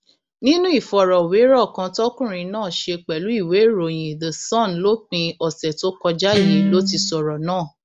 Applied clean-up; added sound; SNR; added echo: none; Guitar; 0 dB; none.